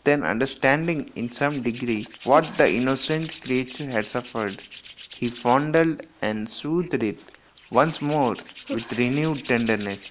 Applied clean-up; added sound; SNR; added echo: none; Hands; 18 dB; none.